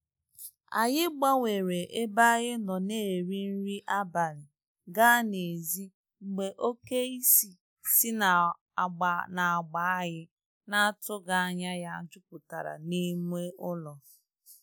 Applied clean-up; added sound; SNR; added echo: none; none; none; none.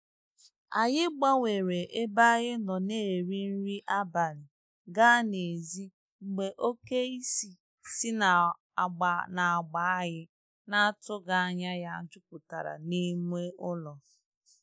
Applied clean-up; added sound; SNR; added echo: neural mask model Resemble Enhance denoiser.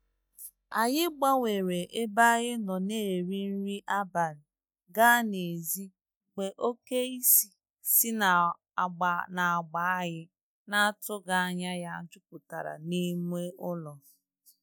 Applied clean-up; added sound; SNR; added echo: neural mask model DeepFilterNet 3.